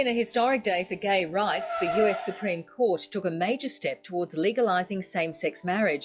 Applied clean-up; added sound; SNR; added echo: classical method log-MMSE.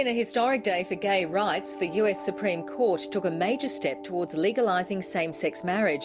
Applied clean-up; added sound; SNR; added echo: none; none; none; none.